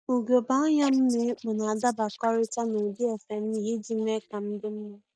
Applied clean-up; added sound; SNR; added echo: neural mask model DeepFilterNet 3.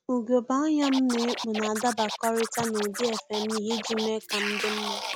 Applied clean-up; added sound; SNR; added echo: none; Scratching (performance technique); 7 dB; none.